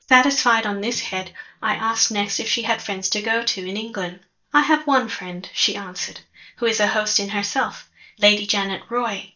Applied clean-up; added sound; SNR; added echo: neural mask model DeepFilterNet 3.